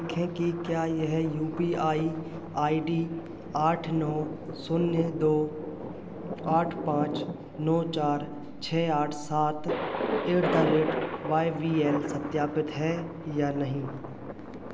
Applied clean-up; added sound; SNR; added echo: none; Thunder; 7 dB; none.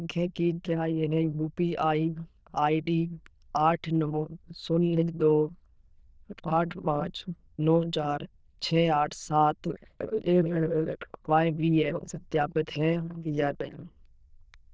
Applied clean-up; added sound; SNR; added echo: neural diffusion model UNIVERSE++.